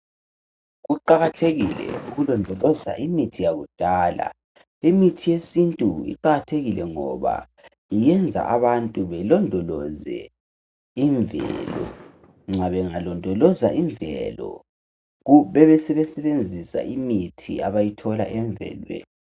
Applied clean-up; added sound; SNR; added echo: none; Fireworks; 15 dB; none.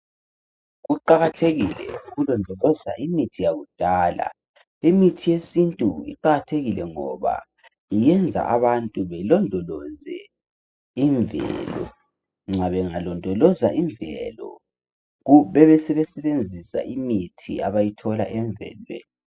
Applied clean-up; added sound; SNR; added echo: classical method spectral subtraction.